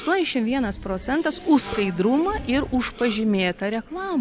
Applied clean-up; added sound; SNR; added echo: none; Respiratory sounds; 20 dB; none.